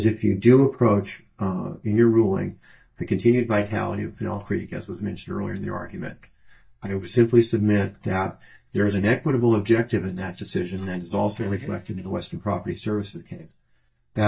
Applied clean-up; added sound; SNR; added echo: neural mask model DeepFilterNet 3.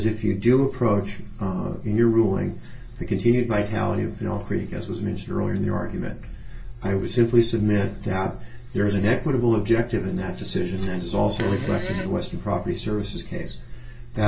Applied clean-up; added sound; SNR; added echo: none; Fart; 10 dB; reverberation time 0.2 s.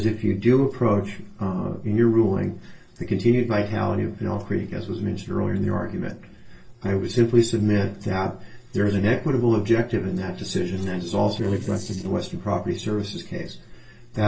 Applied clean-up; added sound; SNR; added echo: neural separator model SepFormer DNS4.